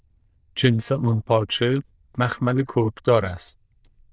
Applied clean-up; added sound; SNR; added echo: neural diffusion model UNIVERSE++.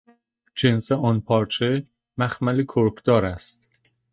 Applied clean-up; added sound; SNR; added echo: neural mask model DeepFilterNet 3.